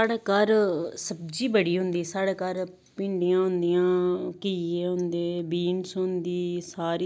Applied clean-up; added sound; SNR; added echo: none; none; none; none.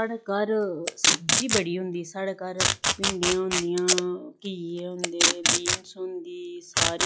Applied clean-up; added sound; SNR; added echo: classical method log-MMSE.